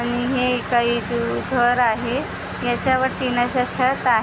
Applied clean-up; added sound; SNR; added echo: none; Idling / Motorcycle; 19 dB; none.